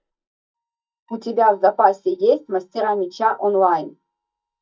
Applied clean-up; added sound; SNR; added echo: neural mask model DeepFilterNet 3.